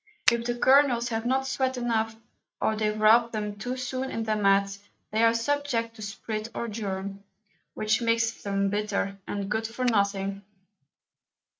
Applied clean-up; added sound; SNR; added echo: neural mask model RNNoise.